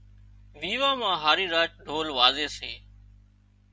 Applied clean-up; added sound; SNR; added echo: none; none; none; none.